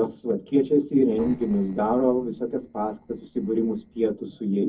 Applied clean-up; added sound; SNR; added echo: neural separator model SepFormer DNS4.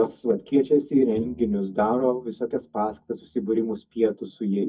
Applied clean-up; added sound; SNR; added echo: neural mask model DeepFilterNet 3.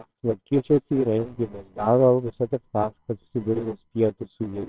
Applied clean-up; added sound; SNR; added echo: neural separator model SepFormer WHAMR!.